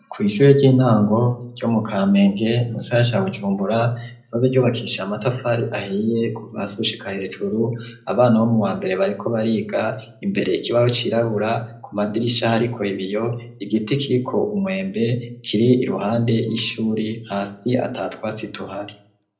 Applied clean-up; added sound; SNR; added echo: none; none; none; reverberation time 0.4 s.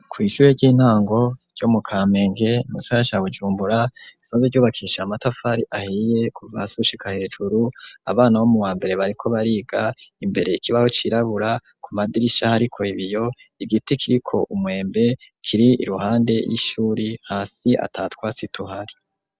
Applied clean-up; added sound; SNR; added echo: none; none; none; none.